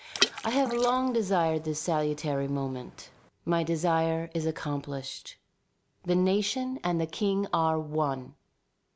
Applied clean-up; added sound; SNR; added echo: neural mask model Resemble Enhance denoiser.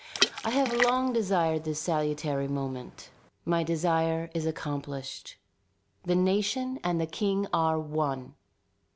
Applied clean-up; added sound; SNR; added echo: none; Water / Splash, splatter; 7 dB; none.